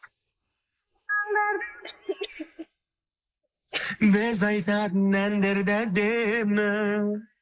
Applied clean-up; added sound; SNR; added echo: neural mask model Resemble Enhance denoiser.